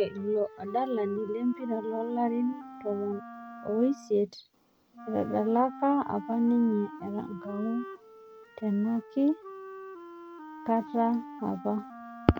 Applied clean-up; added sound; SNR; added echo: none; Wind instrument, woodwind instrument; 15 dB; none.